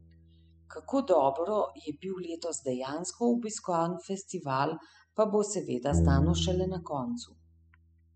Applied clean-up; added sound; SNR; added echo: classical method spectral subtraction.